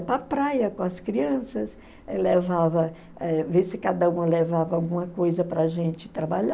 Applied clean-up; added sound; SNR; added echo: none; none; none; none.